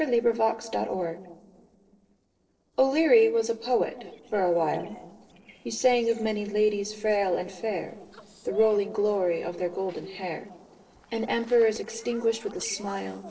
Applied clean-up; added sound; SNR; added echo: neural separator model SepFormer DNS4.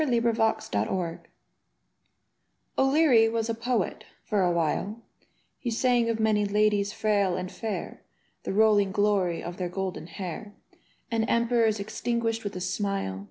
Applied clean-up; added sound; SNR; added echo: none; none; none; none.